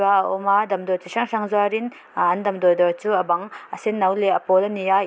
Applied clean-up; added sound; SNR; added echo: none; none; none; none.